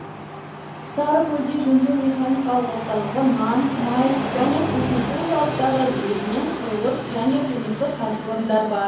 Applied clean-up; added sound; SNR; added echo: none; Train; 7 dB; reverberation time 0.7 s.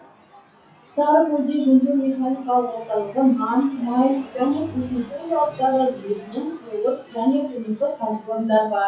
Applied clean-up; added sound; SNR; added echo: classical method WPE with log-MMSE.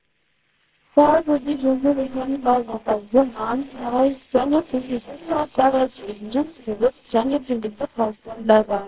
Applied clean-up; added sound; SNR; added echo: neural separator model SepFormer WHAMR!.